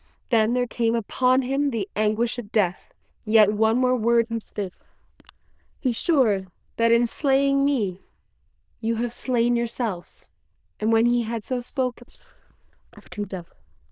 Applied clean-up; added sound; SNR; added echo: neural diffusion model UNIVERSE++.